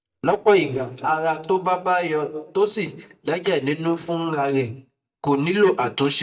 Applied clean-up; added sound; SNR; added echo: neural mask model DeepFilterNet 3.